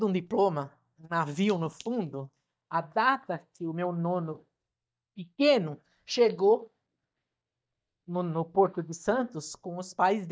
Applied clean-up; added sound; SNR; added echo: neural mask model DeepFilterNet 3.